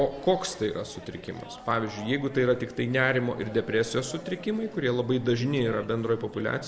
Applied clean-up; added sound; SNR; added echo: none; Chatter; 17 dB; none.